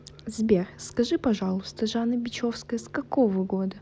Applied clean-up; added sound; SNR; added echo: none; none; none; none.